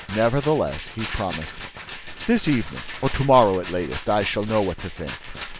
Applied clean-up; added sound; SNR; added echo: none; Rattle; 12 dB; none.